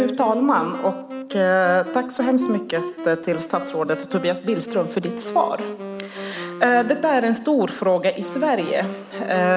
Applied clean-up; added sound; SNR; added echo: none; Wind instrument, woodwind instrument; 11 dB; none.